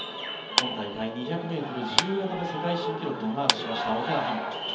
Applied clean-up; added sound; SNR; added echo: none; Clapping; 3 dB; reverberation time 0.7 s.